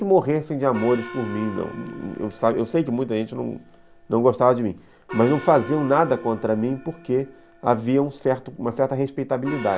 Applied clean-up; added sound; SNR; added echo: none; Gong; 17 dB; none.